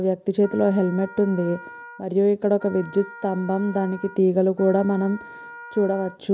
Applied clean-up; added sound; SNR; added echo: none; Wind instrument, woodwind instrument; 18 dB; none.